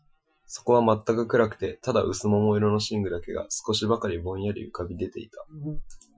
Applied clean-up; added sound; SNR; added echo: classical method Wiener filter.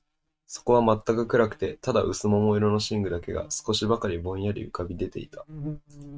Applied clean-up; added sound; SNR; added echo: neural mask model RNNoise.